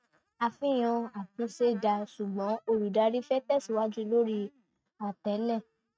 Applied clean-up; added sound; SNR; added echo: neural mask model RNNoise.